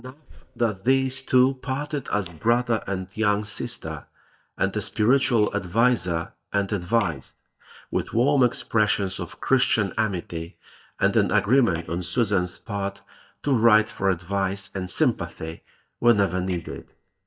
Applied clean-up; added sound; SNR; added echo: neural mask model DeepFilterNet 3.